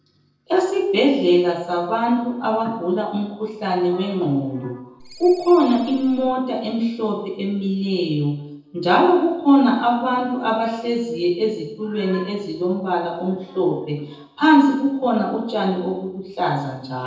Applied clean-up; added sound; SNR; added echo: neural separator model SepFormer DNS4.